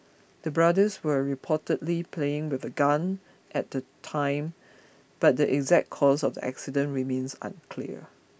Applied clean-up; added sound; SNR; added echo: none; none; none; none.